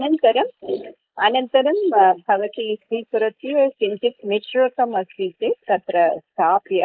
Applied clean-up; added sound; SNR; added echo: neural mask model Resemble Enhance denoiser.